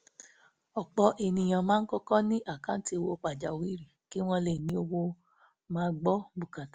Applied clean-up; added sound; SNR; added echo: none; none; none; none.